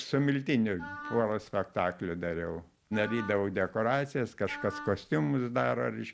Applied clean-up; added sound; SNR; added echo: none; Wind instrument, woodwind instrument; 13 dB; none.